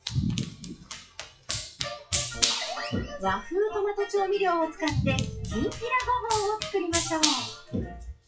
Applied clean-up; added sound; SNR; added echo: classical method WPE with log-MMSE.